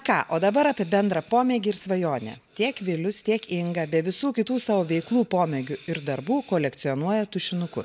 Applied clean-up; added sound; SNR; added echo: none; none; none; none.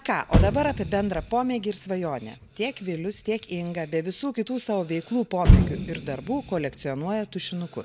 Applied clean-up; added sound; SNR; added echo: none; Motor vehicle (road); -1 dB; none.